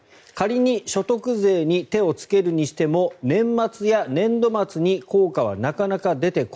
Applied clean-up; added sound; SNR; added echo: none; none; none; none.